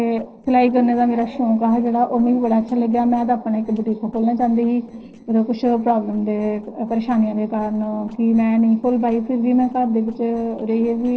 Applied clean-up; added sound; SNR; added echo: neural separator model SepFormer DNS4.